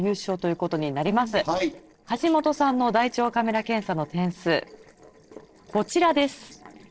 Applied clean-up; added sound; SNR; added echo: neural separator model SepFormer DNS4.